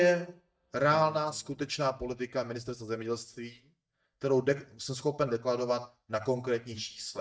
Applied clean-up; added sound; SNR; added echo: neural mask model DeepFilterNet 3.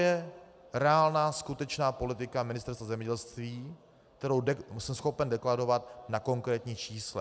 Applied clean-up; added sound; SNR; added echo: none; none; none; none.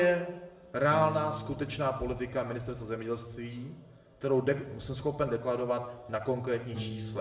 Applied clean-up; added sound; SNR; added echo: none; Piano; 14 dB; reverberation time 0.8 s.